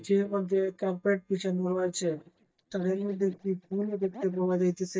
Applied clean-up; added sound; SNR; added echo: neural mask model DeepFilterNet 3.